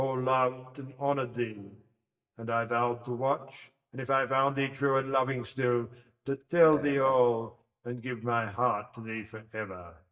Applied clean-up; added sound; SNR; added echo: neural mask model DeepFilterNet 3.